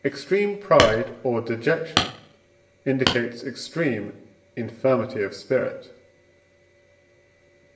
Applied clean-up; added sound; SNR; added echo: none; Hammer; 3 dB; reverberation time 0.7 s.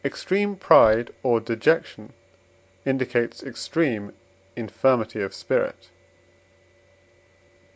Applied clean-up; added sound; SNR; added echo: none; none; none; none.